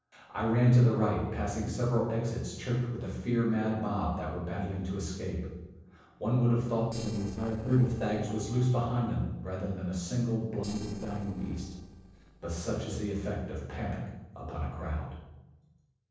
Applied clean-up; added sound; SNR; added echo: neural separator model SepFormer DNS4.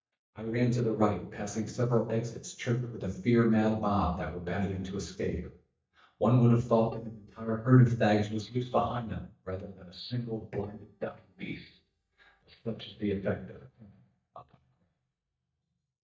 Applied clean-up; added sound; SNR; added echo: neural mask model DeepFilterNet 3.